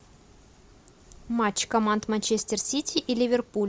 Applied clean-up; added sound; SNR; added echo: none; none; none; none.